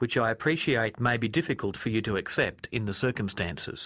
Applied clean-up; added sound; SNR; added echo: none; none; none; none.